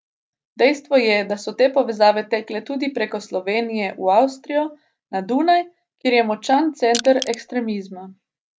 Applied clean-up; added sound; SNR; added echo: none; Crushing; 10 dB; none.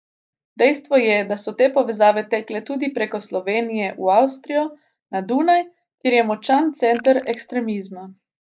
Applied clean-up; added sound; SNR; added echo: neural mask model Resemble Enhance denoiser.